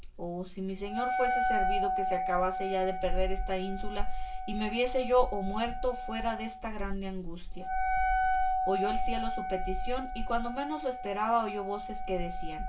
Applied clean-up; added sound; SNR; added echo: none; Wind instrument, woodwind instrument; 3 dB; reverberation time 0.2 s.